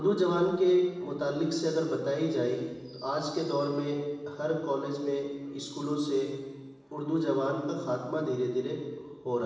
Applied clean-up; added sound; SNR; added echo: none; none; none; reverberation time 1.2 s.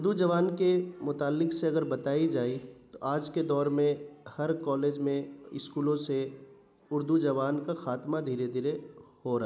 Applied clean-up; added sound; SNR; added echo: none; none; none; none.